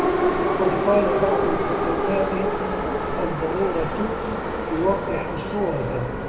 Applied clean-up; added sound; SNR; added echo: none; Subway, metro, underground; -2 dB; reverberation time 2.5 s.